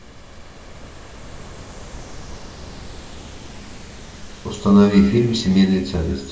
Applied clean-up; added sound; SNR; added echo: none; Ocean; 16 dB; reverberation time 1.2 s.